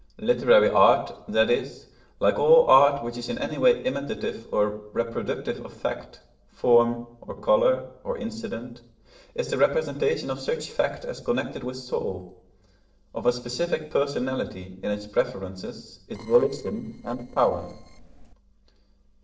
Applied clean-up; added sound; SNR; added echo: neural separator model SepFormer DNS4.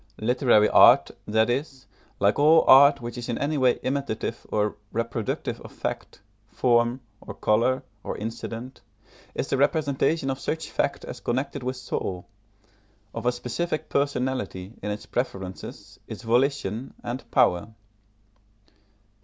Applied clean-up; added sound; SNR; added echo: none; none; none; none.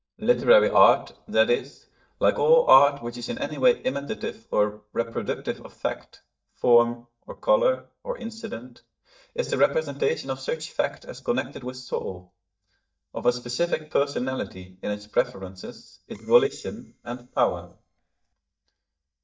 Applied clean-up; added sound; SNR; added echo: neural mask model DeepFilterNet 3.